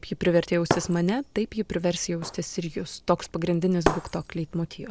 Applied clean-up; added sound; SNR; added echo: none; Shatter; 8 dB; none.